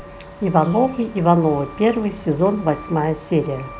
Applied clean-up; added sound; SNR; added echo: none; Truck; 18 dB; none.